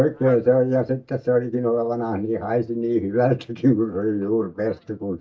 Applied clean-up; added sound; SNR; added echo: neural mask model DeepFilterNet 3.